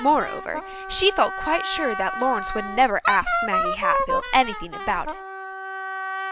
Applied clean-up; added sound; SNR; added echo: none; Wind instrument, woodwind instrument; 4 dB; none.